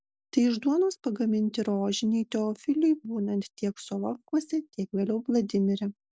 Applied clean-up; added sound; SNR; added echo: none; none; none; none.